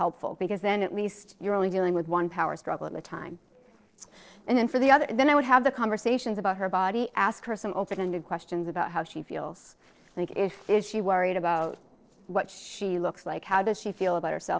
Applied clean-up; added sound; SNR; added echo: neural separator model SepFormer DNS4.